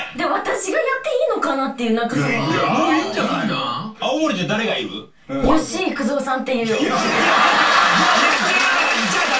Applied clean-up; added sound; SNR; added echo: none; none; none; reverberation time 0.2 s.